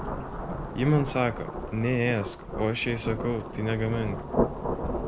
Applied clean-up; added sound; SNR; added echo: none; Rain / Thunderstorm; 4 dB; none.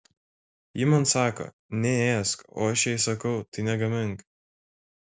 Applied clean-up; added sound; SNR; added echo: none; none; none; none.